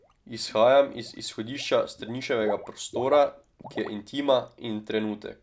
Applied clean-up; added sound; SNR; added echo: none; Water / Liquid; 16 dB; none.